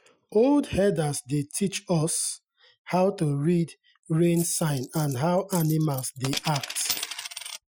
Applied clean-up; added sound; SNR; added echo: classical method Wiener filter.